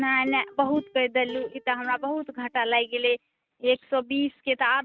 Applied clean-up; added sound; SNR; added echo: neural mask model RNNoise.